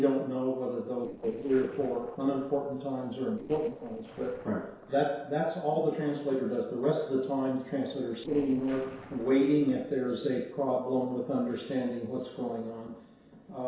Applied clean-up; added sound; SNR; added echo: neural separator model SepFormer DNS4.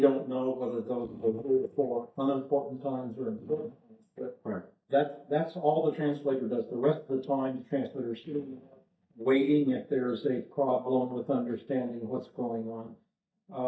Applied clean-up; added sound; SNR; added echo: neural mask model DeepFilterNet 3.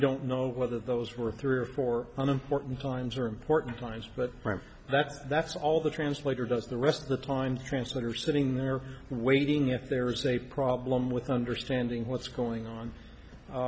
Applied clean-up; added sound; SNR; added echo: none; none; none; none.